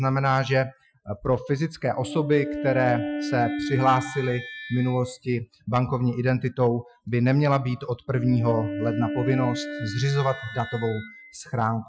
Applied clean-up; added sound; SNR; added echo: classical method Wiener filter.